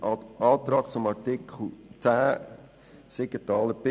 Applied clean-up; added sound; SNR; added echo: none; none; none; none.